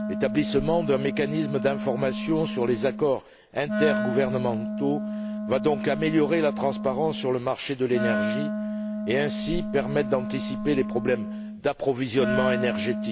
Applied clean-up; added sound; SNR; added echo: none; Wind instrument, woodwind instrument; 4 dB; none.